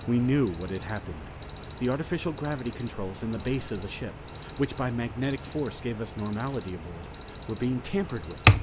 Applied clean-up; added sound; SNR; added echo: none; Alarm; 2 dB; none.